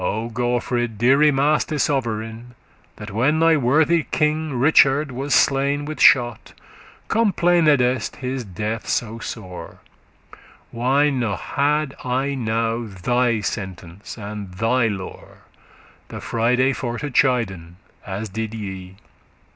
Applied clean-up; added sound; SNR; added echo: none; none; none; none.